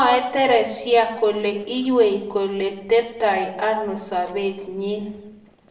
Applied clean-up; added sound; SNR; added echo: neural separator model SepFormer DNS4.